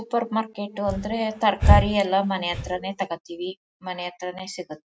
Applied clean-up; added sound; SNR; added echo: none; Breathing; -1 dB; none.